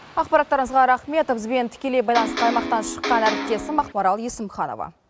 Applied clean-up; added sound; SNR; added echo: none; Electric guitar; 5 dB; none.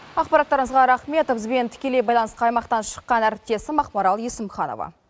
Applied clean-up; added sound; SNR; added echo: none; none; none; none.